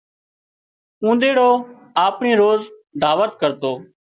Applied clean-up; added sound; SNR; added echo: none; none; none; none.